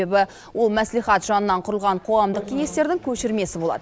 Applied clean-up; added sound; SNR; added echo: none; none; none; none.